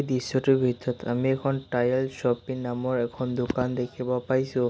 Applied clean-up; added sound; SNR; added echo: none; none; none; none.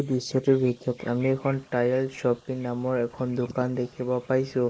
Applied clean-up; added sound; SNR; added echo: neural mask model Resemble Enhance denoiser.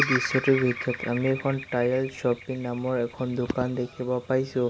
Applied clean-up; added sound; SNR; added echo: none; Bird vocalization, bird call, bird song; 9 dB; none.